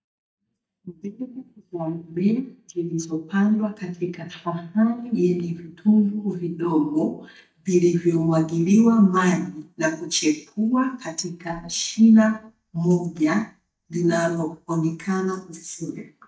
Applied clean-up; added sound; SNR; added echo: neural mask model DeepFilterNet 3.